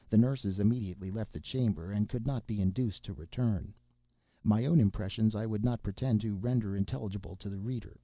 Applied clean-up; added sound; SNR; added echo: none; none; none; none.